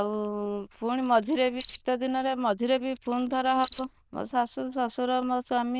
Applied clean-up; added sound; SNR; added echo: neural diffusion model UNIVERSE++.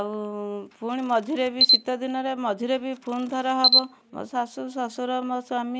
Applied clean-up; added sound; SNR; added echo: none; Camera; -2 dB; none.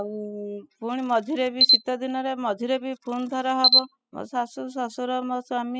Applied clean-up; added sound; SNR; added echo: classical method spectral subtraction.